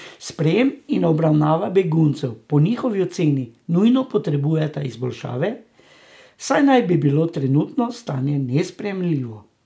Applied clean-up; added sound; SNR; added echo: none; none; none; none.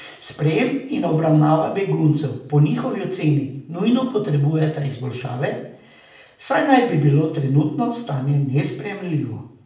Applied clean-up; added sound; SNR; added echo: none; none; none; reverberation time 0.6 s.